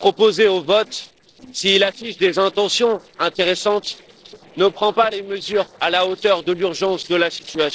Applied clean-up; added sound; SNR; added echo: neural separator model SepFormer DNS4.